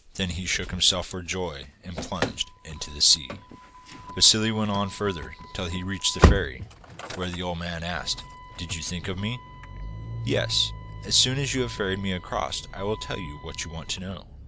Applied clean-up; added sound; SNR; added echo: none; Slam / Engine starting; 4 dB; none.